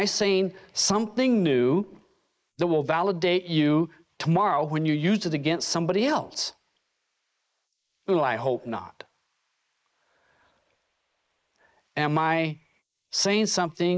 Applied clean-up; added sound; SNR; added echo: neural mask model Resemble Enhance denoiser.